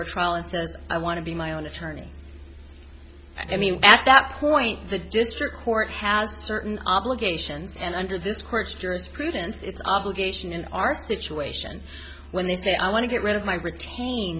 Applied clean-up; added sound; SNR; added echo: none; none; none; none.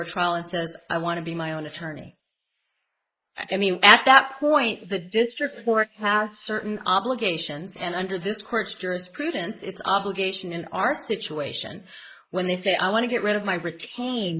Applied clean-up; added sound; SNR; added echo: neural mask model Resemble Enhance denoiser.